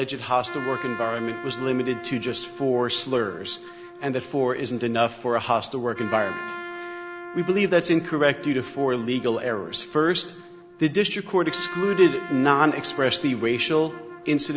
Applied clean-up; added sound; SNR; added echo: none; Trumpet; 13 dB; none.